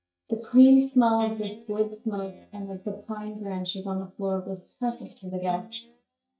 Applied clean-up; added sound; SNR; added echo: neural mask model DeepFilterNet 3.